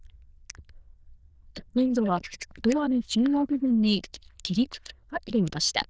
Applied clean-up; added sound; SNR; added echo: neural diffusion model UNIVERSE++.